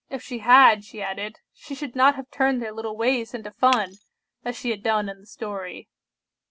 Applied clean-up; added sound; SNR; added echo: none; Shatter; 19 dB; none.